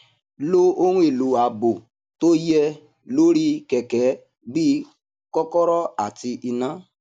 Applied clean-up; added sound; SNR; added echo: none; none; none; none.